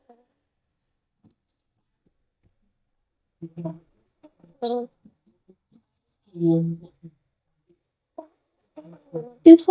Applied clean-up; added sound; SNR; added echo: neural mask model DeepFilterNet 3.